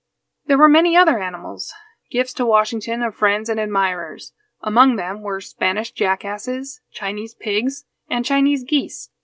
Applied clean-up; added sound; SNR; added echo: none; none; none; none.